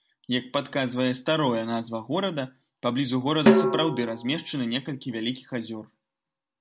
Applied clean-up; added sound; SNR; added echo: none; Snare drum; -2 dB; none.